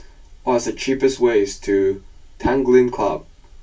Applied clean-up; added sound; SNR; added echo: none; Whoosh, swoosh, swish; 15 dB; reverberation time 0.2 s.